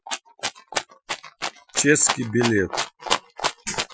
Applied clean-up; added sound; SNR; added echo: classical method Wiener filter.